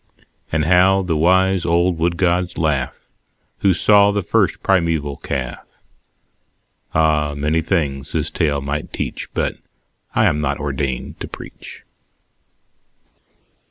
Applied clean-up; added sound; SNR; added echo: none; none; none; none.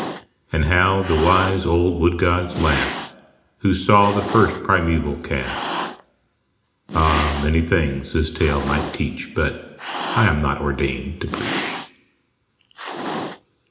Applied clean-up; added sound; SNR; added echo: none; Cat; 10 dB; reverberation time 0.8 s.